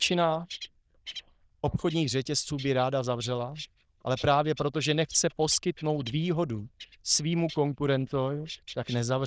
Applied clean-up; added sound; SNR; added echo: neural diffusion model UNIVERSE++.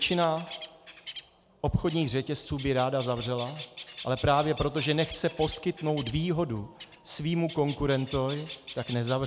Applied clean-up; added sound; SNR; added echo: none; Bird; 15 dB; none.